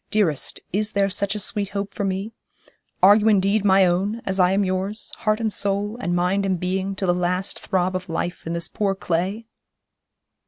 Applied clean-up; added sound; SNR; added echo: none; none; none; none.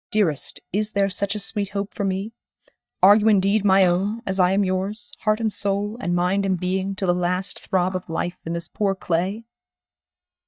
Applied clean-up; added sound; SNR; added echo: neural mask model DeepFilterNet 3.